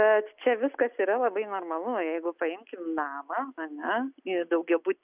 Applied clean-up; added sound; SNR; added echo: none; none; none; none.